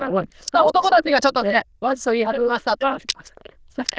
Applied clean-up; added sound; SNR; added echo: neural diffusion model UNIVERSE++.